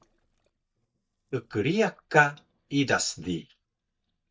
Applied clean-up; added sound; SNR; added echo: neural mask model DeepFilterNet 3.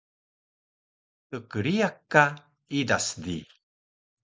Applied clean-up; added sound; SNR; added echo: none; none; none; none.